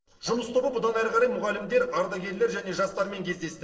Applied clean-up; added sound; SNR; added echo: neural separator model SepFormer DNS4.